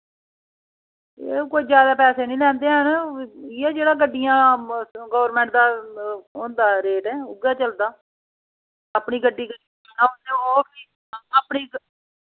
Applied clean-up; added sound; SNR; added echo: none; none; none; none.